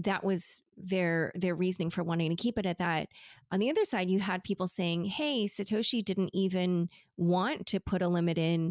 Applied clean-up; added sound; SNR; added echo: none; none; none; none.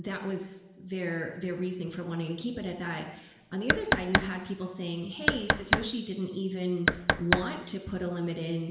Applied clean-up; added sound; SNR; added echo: none; Knock; -4 dB; reverberation time 1.3 s.